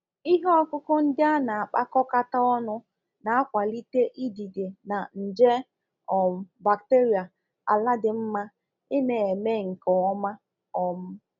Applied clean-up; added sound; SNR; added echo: none; none; none; none.